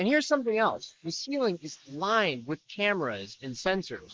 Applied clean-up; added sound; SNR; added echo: neural mask model Resemble Enhance denoiser.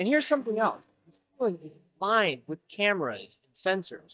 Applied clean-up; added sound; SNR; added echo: neural mask model DeepFilterNet 3.